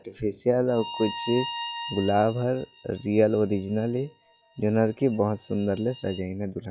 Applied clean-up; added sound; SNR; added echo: classical method log-MMSE.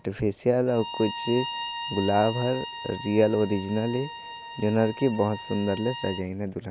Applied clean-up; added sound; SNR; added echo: none; Bowed string instrument; 11 dB; none.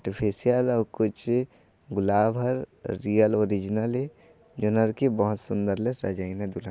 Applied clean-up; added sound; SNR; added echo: none; none; none; none.